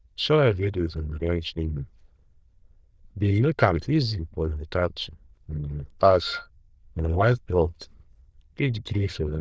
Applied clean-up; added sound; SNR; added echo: neural diffusion model UNIVERSE++.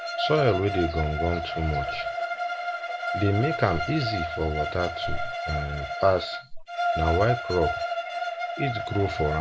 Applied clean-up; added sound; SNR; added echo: none; Bowed string instrument; 2 dB; none.